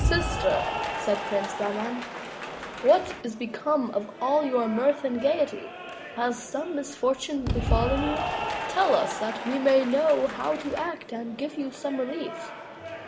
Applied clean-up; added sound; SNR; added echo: none; Applause / Cheering; 6 dB; none.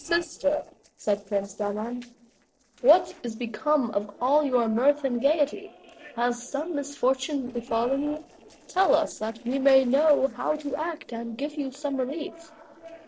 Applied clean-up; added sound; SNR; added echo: neural separator model SepFormer DNS4.